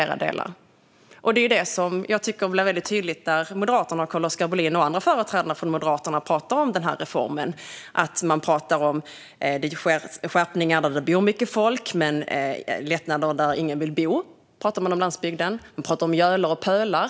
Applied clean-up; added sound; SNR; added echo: none; none; none; none.